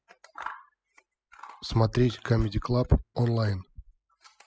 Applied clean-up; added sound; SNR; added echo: classical method spectral subtraction.